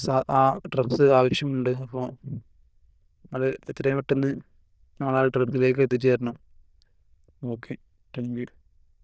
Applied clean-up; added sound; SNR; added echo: neural diffusion model UNIVERSE++.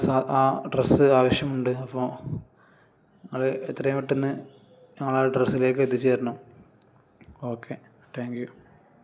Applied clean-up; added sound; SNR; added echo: none; none; none; none.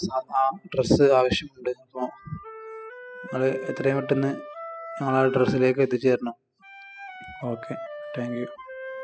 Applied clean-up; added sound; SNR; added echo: classical method spectral subtraction.